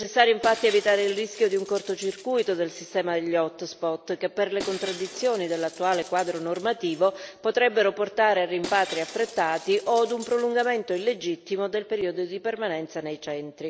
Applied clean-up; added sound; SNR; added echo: none; Shatter; 17 dB; none.